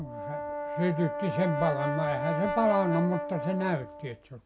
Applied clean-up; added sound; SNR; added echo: none; Brass instrument; 4 dB; none.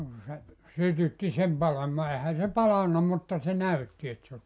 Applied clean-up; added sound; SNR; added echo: none; none; none; none.